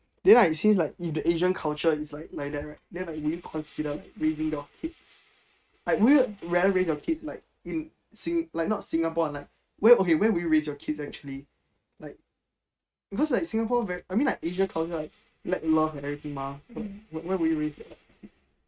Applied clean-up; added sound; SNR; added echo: neural mask model RNNoise.